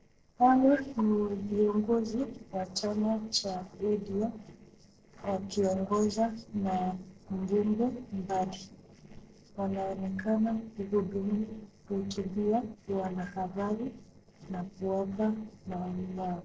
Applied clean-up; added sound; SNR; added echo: neural separator model SepFormer DNS4.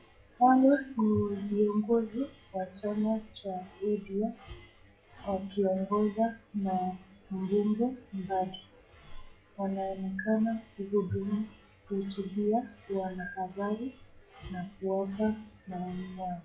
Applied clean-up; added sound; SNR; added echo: classical method WPE with log-MMSE.